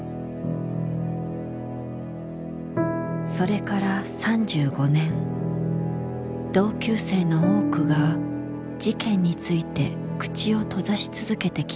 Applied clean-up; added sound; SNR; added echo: none; none; none; none.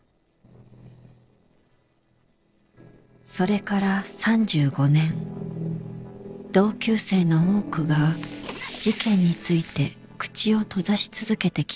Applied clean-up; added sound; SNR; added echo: neural separator model SepFormer DNS4.